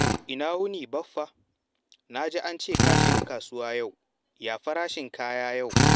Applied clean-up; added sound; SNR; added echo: none; Drill; -4 dB; none.